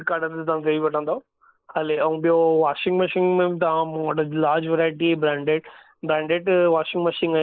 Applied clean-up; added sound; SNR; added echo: neural mask model Resemble Enhance denoiser.